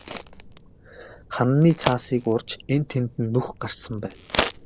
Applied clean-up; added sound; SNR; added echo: none; Crack; 7 dB; none.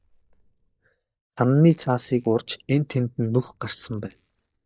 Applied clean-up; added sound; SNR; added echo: neural mask model DeepFilterNet 3.